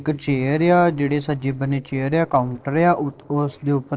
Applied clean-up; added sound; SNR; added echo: neural separator model SepFormer DNS4.